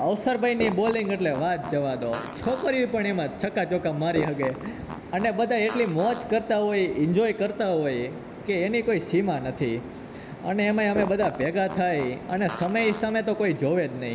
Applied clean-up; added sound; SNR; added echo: none; Fart; 12 dB; none.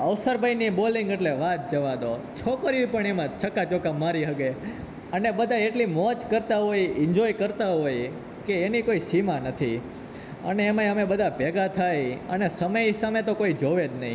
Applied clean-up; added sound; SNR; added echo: none; none; none; none.